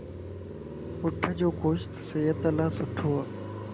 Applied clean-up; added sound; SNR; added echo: none; Car passing by; 6 dB; none.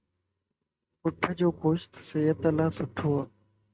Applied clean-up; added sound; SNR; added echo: neural mask model RNNoise.